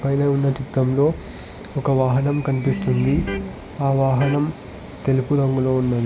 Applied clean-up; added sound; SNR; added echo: none; Electric guitar; 10 dB; none.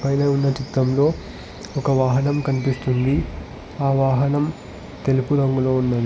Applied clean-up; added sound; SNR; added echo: none; none; none; none.